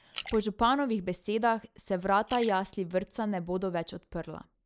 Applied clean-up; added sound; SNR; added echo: neural mask model Resemble Enhance denoiser.